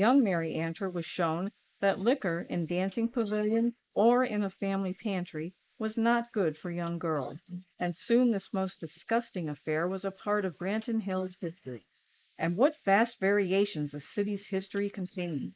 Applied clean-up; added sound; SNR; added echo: neural mask model Resemble Enhance denoiser.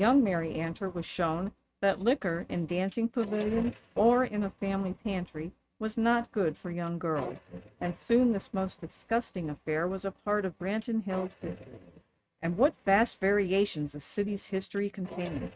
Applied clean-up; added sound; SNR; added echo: neural mask model RNNoise.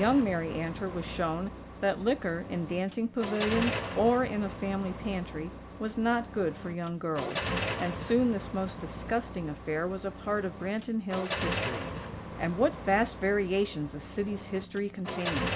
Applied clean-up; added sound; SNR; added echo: none; Car; 7 dB; none.